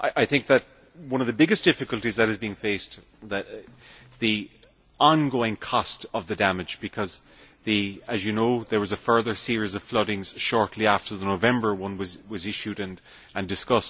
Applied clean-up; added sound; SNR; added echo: none; none; none; none.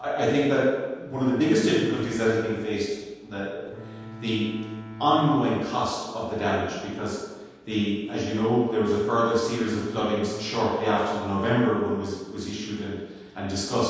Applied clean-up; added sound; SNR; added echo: none; Bowed string instrument; 14 dB; reverberation time 1.2 s.